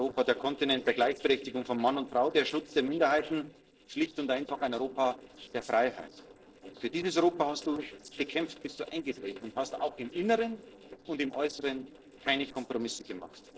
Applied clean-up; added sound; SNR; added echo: neural separator model SepFormer DNS4.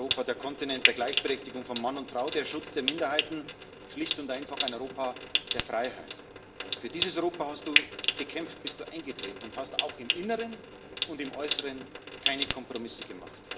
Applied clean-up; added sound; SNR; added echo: none; Trickle, dribble / Sink (filling or washing) / Water tap, faucet; -2 dB; reverberation time 0.6 s.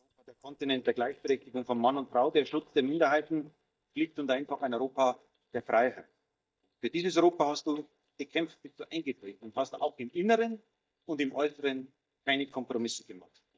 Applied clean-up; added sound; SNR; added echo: neural mask model DeepFilterNet 3.